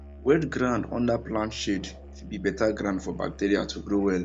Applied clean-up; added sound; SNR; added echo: none; Musical instrument; 16 dB; none.